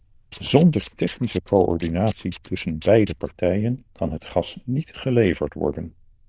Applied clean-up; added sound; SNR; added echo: neural diffusion model UNIVERSE++.